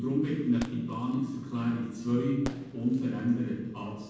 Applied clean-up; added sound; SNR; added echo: none; Fireworks; 17 dB; reverberation time 1.1 s.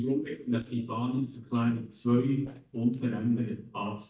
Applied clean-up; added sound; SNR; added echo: neural mask model DeepFilterNet 3.